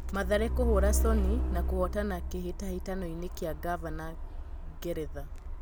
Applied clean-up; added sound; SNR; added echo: none; Truck; -2 dB; none.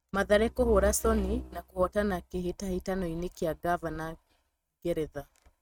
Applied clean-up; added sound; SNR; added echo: neural mask model RNNoise.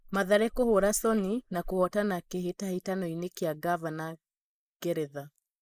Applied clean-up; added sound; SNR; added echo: neural mask model Resemble Enhance denoiser.